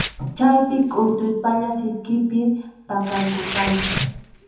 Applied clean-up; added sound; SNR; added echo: none; Tearing; 9 dB; reverberation time 1.1 s.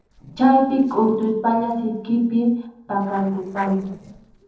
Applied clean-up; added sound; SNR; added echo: neural separator model SepFormer DNS4.